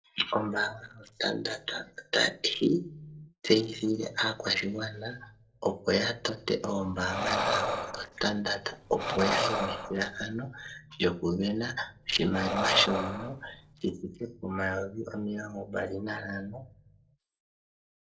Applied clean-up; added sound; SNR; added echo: neural separator model SepFormer DNS4.